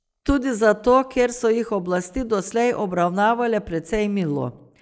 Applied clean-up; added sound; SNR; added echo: neural mask model Resemble Enhance denoiser.